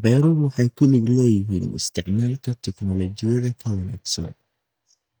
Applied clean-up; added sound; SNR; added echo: neural mask model DeepFilterNet 3.